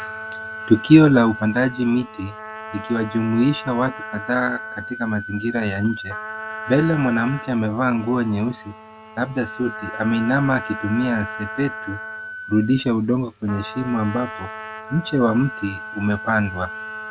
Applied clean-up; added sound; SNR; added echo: none; Trumpet + Wind instrument, woodwind instrument; 12 dB; none.